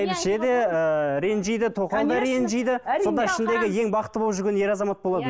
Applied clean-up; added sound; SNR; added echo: none; none; none; none.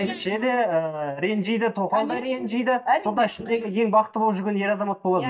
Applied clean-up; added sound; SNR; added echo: neural mask model DeepFilterNet 3.